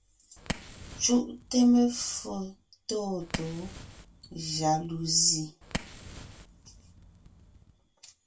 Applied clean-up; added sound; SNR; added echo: none; Fire; 13 dB; reverberation time 0.2 s.